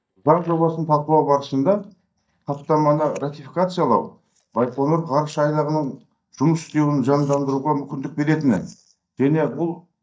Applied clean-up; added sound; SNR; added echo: neural mask model DeepFilterNet 3.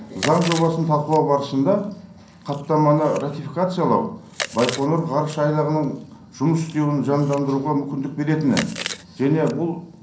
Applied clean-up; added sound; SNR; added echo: none; Chewing, mastication; 15 dB; reverberation time 0.6 s.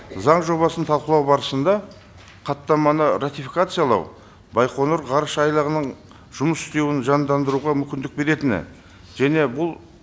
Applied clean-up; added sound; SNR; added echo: none; none; none; none.